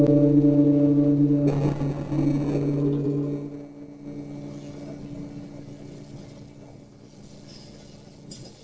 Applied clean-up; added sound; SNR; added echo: neural separator model SepFormer DNS4.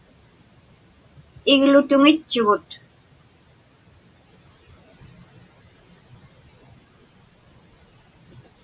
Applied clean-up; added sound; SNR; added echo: none; none; none; none.